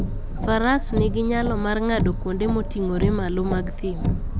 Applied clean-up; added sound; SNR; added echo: none; Car; 1 dB; none.